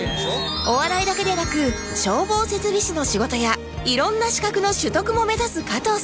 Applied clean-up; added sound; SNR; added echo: none; none; none; none.